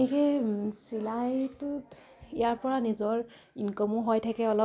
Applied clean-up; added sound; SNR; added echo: none; none; none; none.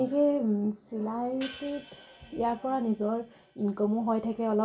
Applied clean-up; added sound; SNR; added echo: none; Hi-hat; 18 dB; reverberation time 0.2 s.